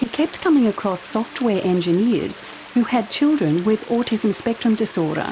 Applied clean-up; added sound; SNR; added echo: none; Stream; 19 dB; none.